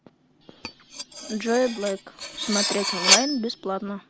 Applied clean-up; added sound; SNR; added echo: none; Cutlery, silverware; -1 dB; none.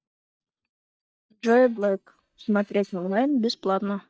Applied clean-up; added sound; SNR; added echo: neural mask model DeepFilterNet 3.